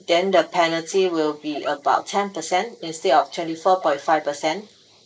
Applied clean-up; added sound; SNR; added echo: neural mask model Resemble Enhance denoiser.